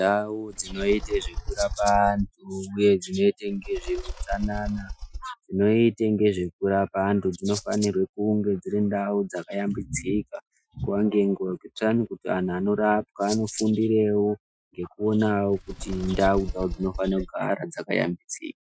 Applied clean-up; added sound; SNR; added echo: classical method Wiener filter.